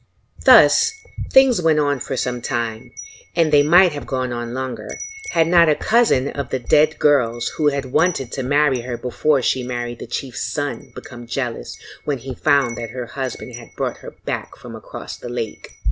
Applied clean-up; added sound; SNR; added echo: none; Wind chime; 15 dB; none.